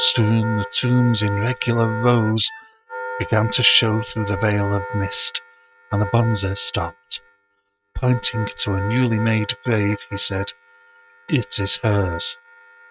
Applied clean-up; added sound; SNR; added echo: neural mask model RNNoise.